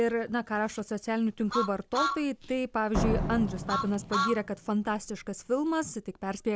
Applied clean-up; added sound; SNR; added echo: none; Truck + Slam; 5 dB; none.